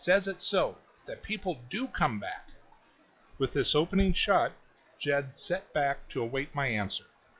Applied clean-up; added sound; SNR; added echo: classical method log-MMSE.